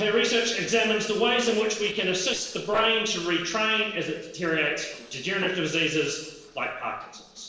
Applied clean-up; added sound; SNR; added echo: neural separator model SepFormer DNS4.